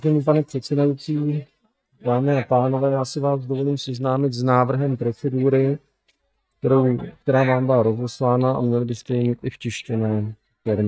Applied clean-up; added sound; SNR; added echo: neural mask model DeepFilterNet 3.